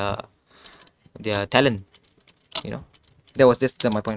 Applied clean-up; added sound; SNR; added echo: neural mask model RNNoise.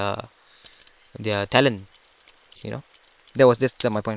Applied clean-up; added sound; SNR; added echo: neural separator model SepFormer WHAM!.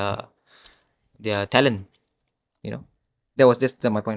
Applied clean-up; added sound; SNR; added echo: neural mask model DeepFilterNet 3.